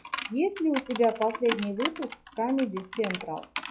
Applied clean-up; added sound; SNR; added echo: classical method log-MMSE.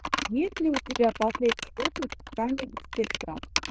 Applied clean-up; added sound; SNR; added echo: neural diffusion model UNIVERSE++.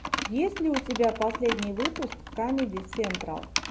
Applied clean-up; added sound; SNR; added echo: none; Computer keyboard; 6 dB; none.